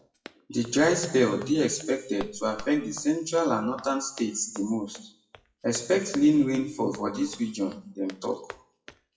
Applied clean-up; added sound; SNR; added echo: classical method WPE with log-MMSE.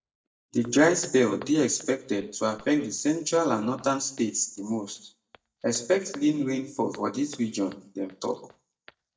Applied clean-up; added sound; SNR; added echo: neural mask model DeepFilterNet 3.